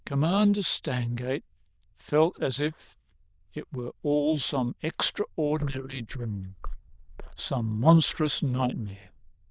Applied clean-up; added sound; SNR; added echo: neural diffusion model UNIVERSE++.